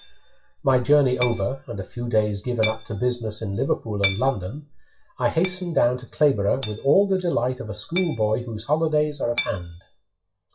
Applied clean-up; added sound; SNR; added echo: classical method WPE with log-MMSE.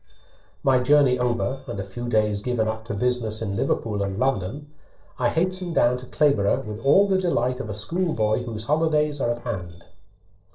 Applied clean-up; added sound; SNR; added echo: neural separator model SepFormer DNS4.